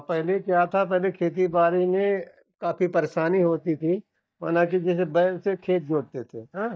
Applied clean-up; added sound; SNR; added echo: neural mask model DeepFilterNet 3.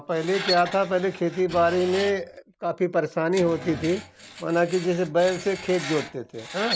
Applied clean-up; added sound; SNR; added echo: none; Screech; 12 dB; none.